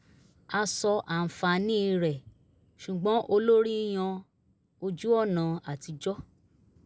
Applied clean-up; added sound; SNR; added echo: none; none; none; none.